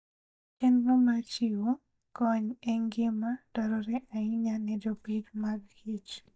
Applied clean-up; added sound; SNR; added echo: neural mask model DeepFilterNet 3.